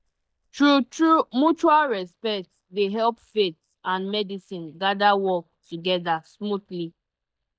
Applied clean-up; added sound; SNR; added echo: neural mask model DeepFilterNet 3.